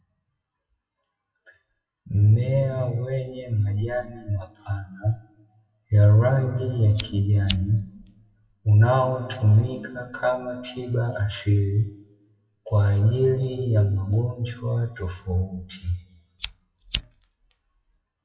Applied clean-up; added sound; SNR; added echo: classical method WPE with log-MMSE.